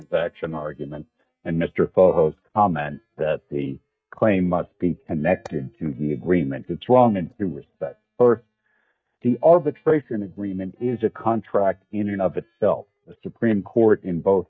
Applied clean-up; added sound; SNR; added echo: neural mask model DeepFilterNet 3.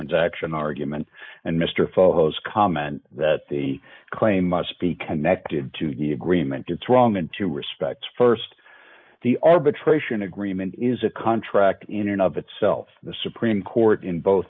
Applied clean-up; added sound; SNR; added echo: neural mask model Resemble Enhance denoiser.